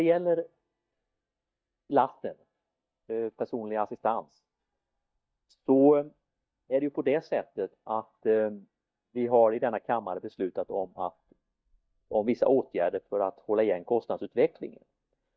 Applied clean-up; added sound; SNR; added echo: neural mask model DeepFilterNet 3.